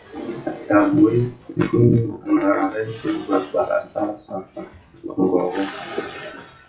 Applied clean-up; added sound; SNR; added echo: classical method WPE with log-MMSE.